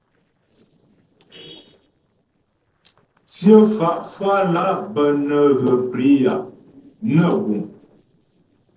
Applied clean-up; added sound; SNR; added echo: neural separator model SepFormer DNS4.